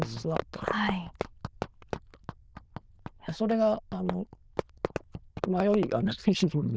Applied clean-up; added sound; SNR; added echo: neural diffusion model UNIVERSE++.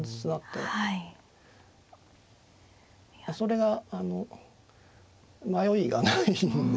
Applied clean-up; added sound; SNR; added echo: none; none; none; none.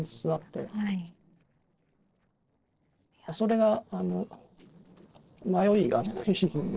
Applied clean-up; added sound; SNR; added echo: neural separator model SepFormer DNS4.